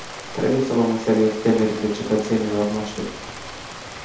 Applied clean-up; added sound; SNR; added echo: none; Rain; 13 dB; reverberation time 0.8 s.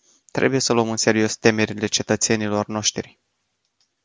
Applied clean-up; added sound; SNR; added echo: none; none; none; none.